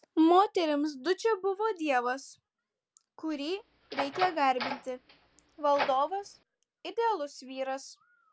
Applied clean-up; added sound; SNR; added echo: none; Door; 9 dB; none.